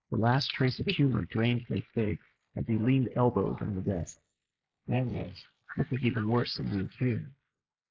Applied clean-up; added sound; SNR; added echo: neural mask model Resemble Enhance denoiser.